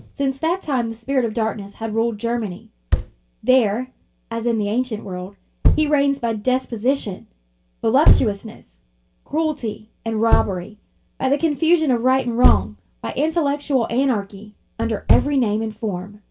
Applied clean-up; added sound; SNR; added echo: none; Thump, thud; 3 dB; reverberation time 0.2 s.